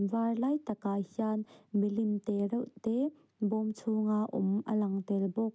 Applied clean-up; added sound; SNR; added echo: none; none; none; none.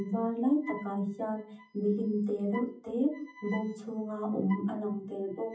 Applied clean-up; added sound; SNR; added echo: classical method WPE with log-MMSE.